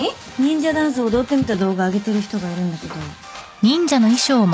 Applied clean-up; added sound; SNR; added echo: none; none; none; none.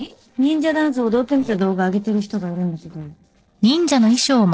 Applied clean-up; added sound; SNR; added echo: neural separator model SepFormer DNS4.